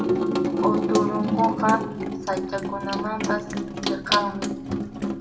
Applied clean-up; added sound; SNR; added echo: none; Sink (filling or washing) / Water tap, faucet; -3 dB; reverberation time 0.6 s.